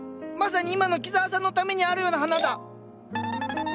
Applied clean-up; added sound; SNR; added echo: none; none; none; none.